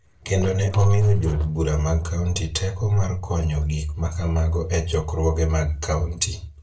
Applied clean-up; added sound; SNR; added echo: neural separator model SepFormer DNS4.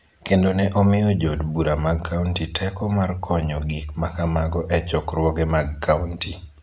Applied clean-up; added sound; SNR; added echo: none; none; none; none.